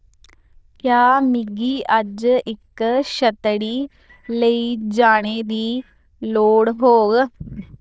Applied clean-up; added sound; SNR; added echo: neural diffusion model UNIVERSE++.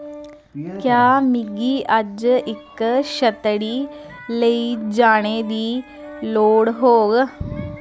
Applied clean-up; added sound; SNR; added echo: none; Organ; 19 dB; none.